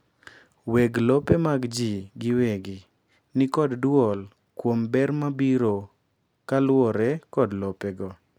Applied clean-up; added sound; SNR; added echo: none; none; none; none.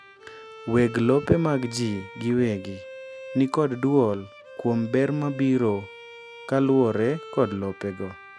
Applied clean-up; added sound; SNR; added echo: none; Bowed string instrument; 17 dB; none.